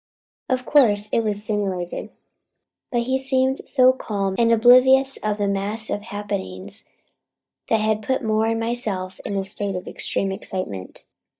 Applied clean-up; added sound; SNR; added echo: neural mask model DeepFilterNet 3.